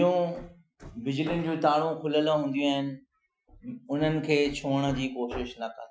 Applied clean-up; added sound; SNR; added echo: classical method Wiener filter.